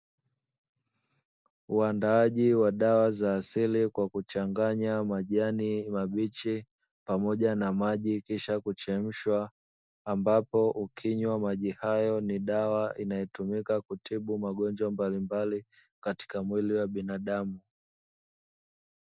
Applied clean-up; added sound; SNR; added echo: none; none; none; none.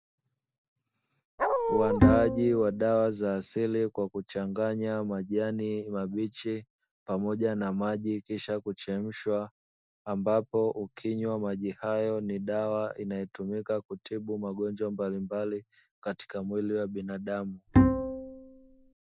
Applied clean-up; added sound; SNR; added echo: none; Dog + Bowed string instrument; -5 dB; none.